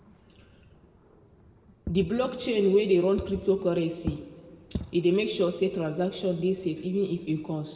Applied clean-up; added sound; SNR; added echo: none; Fireworks; 16 dB; reverberation time 1.7 s.